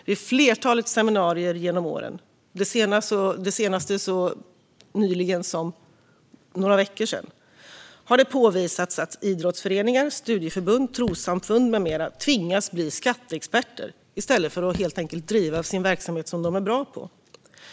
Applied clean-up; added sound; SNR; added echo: none; Raindrop / Drip; 16 dB; none.